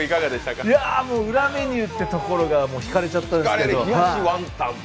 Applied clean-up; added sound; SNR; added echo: none; none; none; none.